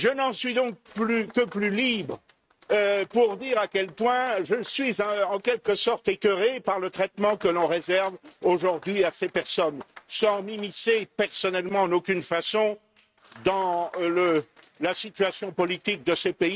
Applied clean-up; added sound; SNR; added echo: neural mask model RNNoise.